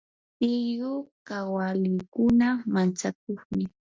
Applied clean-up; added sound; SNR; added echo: none; none; none; none.